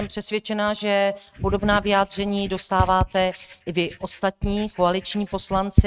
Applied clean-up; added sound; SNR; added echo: neural mask model RNNoise.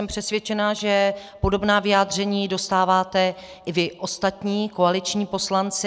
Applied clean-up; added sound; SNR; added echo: none; none; none; none.